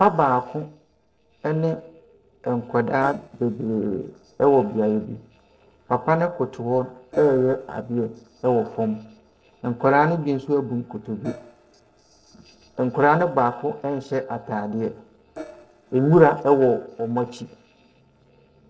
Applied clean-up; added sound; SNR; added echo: neural separator model SepFormer DNS4.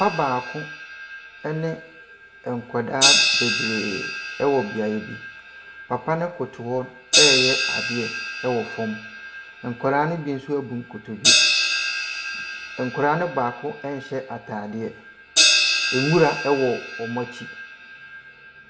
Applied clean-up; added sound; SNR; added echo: none; Crash cymbal; -1 dB; reverberation time 0.2 s.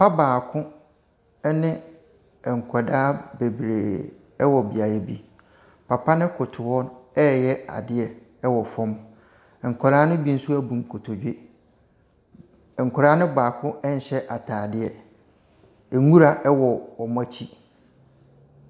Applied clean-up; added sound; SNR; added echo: none; none; none; none.